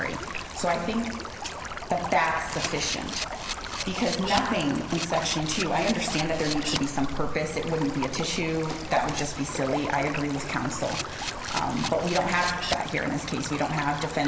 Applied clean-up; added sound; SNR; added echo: none; Camera + Stream; 6 dB; none.